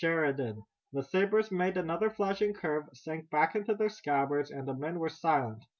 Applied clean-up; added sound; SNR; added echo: none; none; none; none.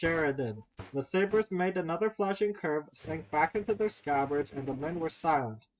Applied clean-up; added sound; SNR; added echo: neural mask model RNNoise.